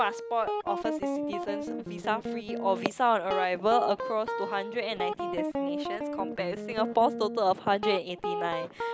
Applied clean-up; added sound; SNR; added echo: none; Guitar; 4 dB; none.